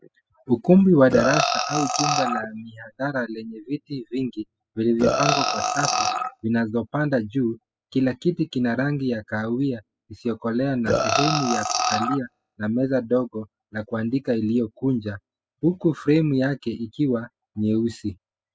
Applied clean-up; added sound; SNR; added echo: classical method spectral subtraction.